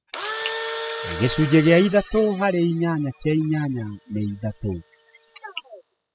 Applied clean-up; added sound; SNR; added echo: classical method spectral subtraction.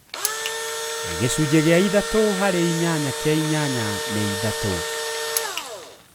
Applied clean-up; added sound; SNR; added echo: none; Engine / Drill; 5 dB; none.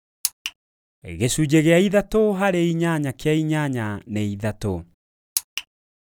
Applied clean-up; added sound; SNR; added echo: none; none; none; none.